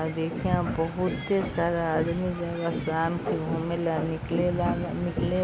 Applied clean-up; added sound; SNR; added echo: none; none; none; none.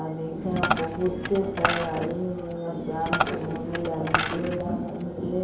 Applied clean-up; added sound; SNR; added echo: none; Coin (dropping); 1 dB; reverberation time 2.8 s.